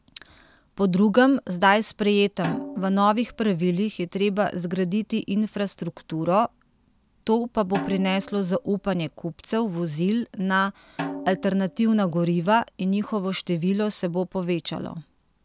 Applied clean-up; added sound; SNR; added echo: none; Snare drum; 14 dB; none.